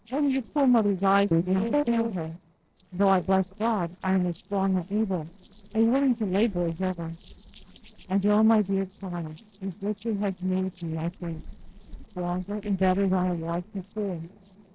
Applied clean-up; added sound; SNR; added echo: neural separator model SepFormer DNS4.